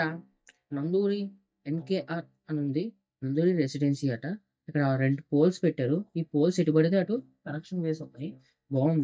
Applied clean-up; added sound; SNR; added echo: neural mask model DeepFilterNet 3.